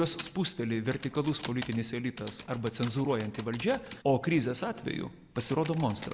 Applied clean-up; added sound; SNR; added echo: none; Typing; 15 dB; none.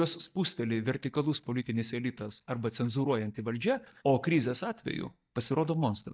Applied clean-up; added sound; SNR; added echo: neural mask model DeepFilterNet 3.